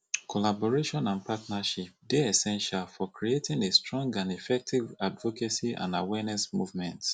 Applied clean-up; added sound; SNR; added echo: none; none; none; none.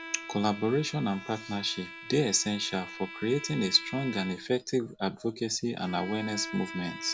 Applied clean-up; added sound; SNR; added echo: none; Bowed string instrument; 13 dB; none.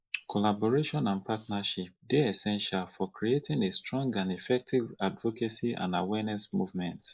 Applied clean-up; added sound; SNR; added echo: neural mask model Resemble Enhance denoiser.